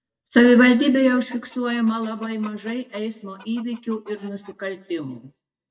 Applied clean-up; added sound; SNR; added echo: neural mask model DeepFilterNet 3.